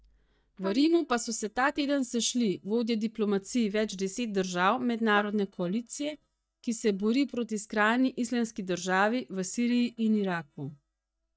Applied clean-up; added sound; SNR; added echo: neural mask model DeepFilterNet 3.